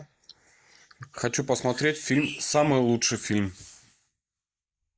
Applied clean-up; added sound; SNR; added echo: neural mask model Resemble Enhance denoiser.